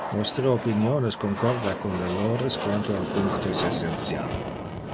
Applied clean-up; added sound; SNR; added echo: none; Aircraft; 4 dB; none.